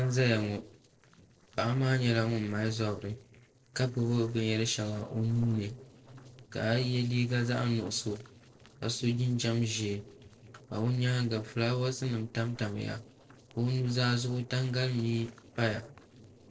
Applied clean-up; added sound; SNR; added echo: neural separator model SepFormer DNS4.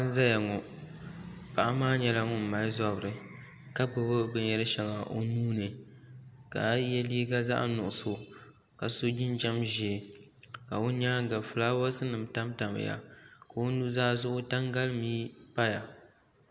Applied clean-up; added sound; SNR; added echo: none; none; none; none.